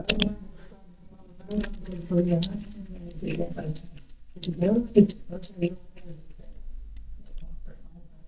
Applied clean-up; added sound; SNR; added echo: neural mask model DeepFilterNet 3.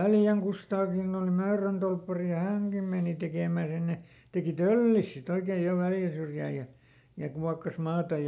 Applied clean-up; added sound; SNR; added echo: none; none; none; none.